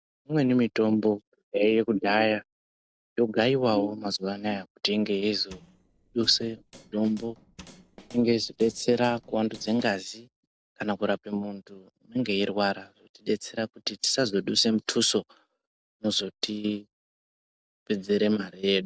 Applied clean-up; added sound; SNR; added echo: neural separator model SepFormer DNS4.